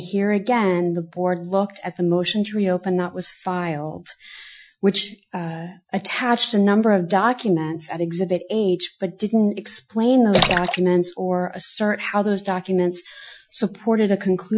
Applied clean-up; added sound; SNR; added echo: classical method Wiener filter.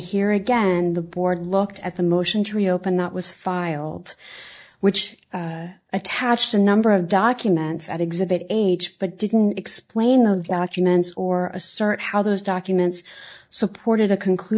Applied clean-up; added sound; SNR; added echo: neural mask model DeepFilterNet 3.